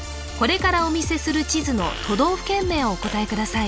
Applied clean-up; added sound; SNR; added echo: none; Fart; 16 dB; none.